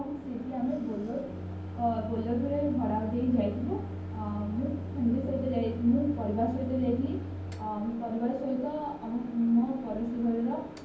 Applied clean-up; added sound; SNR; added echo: none; Microwave oven; 8 dB; reverberation time 0.9 s.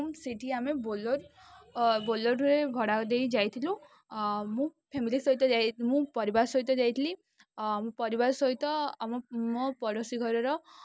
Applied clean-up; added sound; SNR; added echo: none; none; none; none.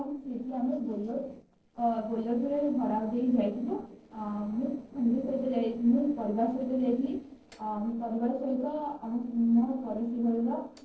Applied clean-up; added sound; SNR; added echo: neural separator model SepFormer DNS4.